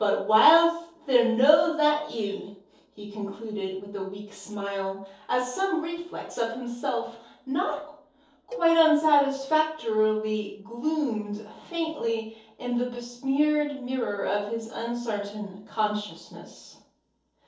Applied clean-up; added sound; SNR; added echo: neural separator model SepFormer DNS4.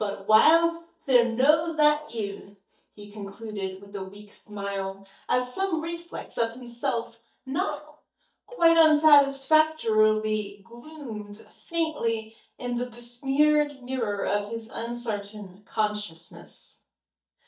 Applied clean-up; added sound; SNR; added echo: neural mask model DeepFilterNet 3.